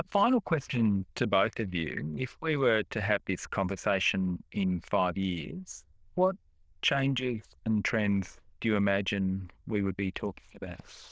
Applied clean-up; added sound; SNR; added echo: neural diffusion model UNIVERSE++.